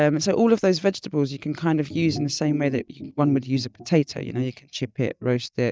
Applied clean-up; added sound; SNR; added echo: neural mask model DeepFilterNet 3.